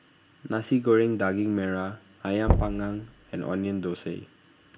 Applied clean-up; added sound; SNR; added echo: none; Knock / Wood; 3 dB; reverberation time 0.3 s.